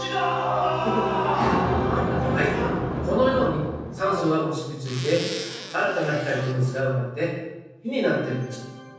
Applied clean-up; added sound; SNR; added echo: none; Zipper (clothing); 13 dB; reverberation time 1.1 s.